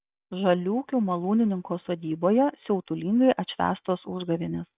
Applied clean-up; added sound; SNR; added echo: none; none; none; none.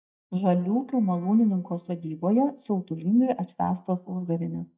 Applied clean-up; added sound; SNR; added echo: neural mask model DeepFilterNet 3.